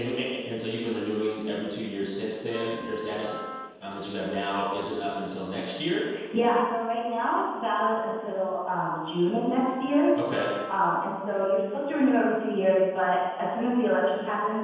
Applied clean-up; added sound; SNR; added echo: none; Wind instrument, woodwind instrument; 15 dB; reverberation time 1.2 s.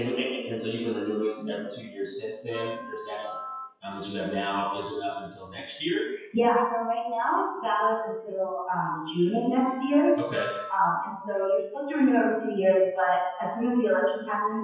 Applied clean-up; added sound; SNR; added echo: classical method WPE with log-MMSE.